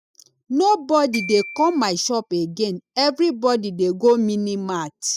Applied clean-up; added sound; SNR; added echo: classical method spectral subtraction.